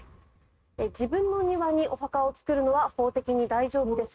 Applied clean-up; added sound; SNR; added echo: neural mask model RNNoise.